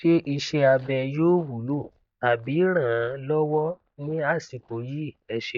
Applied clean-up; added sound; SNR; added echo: neural mask model DeepFilterNet 3.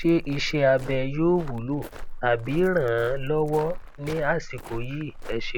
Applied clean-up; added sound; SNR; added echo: none; Walk, footsteps; 8 dB; none.